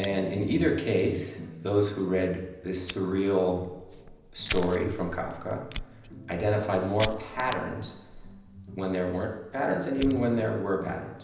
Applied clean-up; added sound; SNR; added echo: none; Fire; 13 dB; reverberation time 0.9 s.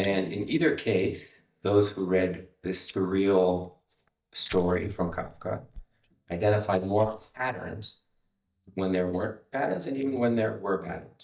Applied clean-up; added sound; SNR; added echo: neural mask model DeepFilterNet 3.